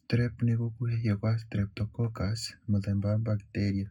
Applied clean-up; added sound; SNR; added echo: none; none; none; reverberation time 0.3 s.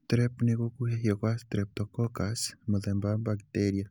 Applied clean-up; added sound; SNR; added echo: none; none; none; none.